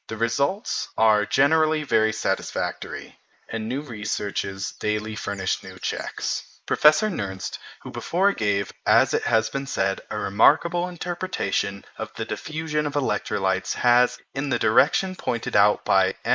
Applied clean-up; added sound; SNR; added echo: neural mask model Resemble Enhance denoiser.